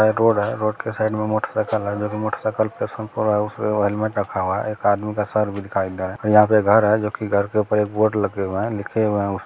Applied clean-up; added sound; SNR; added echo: none; none; none; none.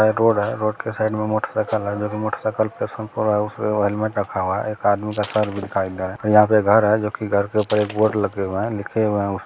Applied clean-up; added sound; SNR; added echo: none; Shatter; 18 dB; none.